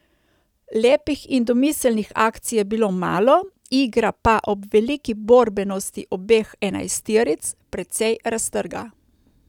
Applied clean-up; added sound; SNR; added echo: none; none; none; none.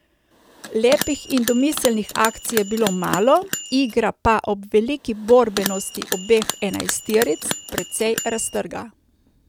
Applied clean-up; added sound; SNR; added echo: none; Bell; 10 dB; none.